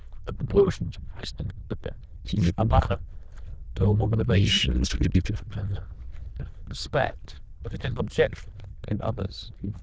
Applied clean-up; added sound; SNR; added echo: neural diffusion model UNIVERSE++.